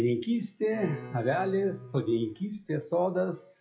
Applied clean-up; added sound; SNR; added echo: classical method WPE with log-MMSE.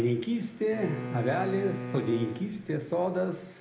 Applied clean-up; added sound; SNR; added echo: none; Bowed string instrument; 9 dB; reverberation time 0.8 s.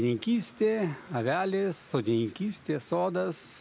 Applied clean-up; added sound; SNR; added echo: none; none; none; none.